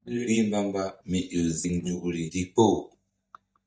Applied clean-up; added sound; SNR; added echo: neural mask model DeepFilterNet 3.